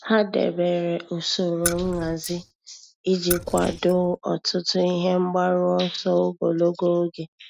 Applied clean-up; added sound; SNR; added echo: neural mask model RNNoise.